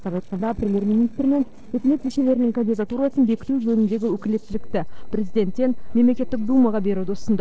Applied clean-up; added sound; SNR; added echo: neural separator model SepFormer DNS4.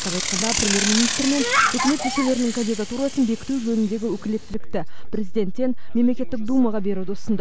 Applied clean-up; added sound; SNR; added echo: none; Bicycle; 0 dB; none.